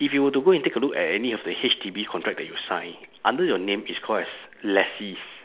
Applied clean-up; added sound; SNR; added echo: none; none; none; none.